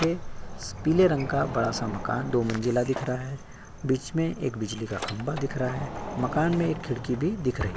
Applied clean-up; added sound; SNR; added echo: none; Sliding door; 9 dB; none.